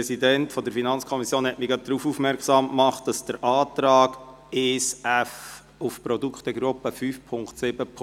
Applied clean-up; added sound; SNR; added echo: none; none; none; none.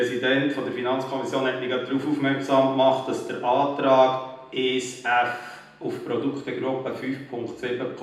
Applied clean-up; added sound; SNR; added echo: none; none; none; reverberation time 0.8 s.